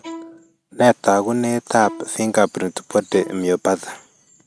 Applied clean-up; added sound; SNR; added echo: neural mask model RNNoise.